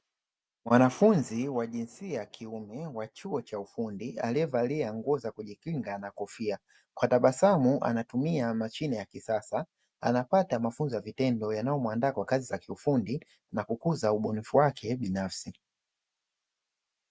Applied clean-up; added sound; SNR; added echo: none; none; none; none.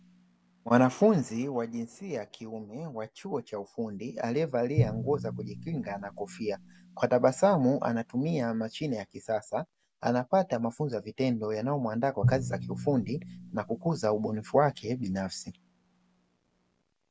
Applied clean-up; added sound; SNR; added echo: none; Drum; 10 dB; none.